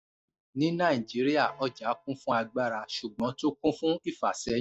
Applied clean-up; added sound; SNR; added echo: neural mask model DeepFilterNet 3.